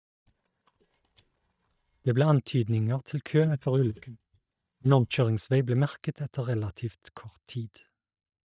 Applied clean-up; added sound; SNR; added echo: neural mask model DeepFilterNet 3.